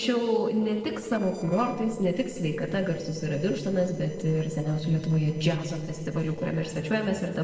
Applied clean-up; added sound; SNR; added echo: neural separator model SepFormer DNS4.